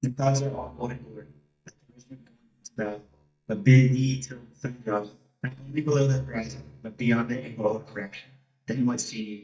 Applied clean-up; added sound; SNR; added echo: neural mask model DeepFilterNet 3.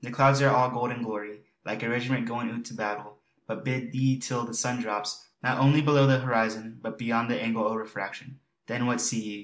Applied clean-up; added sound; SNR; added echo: none; none; none; none.